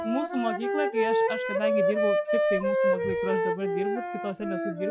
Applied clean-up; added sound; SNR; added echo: classical method log-MMSE.